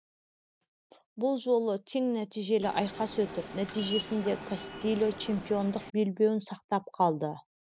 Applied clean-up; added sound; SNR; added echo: none; Subway, metro, underground; 11 dB; none.